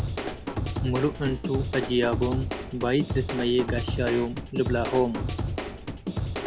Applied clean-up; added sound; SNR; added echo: none; Drum / Drum kit; 3 dB; none.